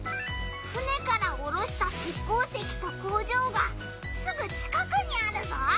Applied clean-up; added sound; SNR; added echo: none; none; none; none.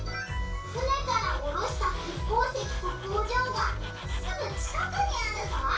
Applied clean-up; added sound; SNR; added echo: none; Tools; 17 dB; reverberation time 0.2 s.